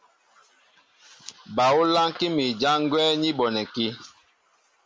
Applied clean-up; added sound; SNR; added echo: none; none; none; none.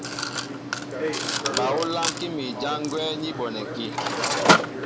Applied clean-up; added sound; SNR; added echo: none; Mechanisms; -5 dB; none.